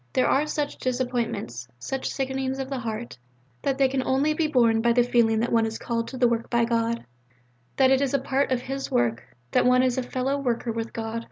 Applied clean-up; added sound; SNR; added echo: none; none; none; none.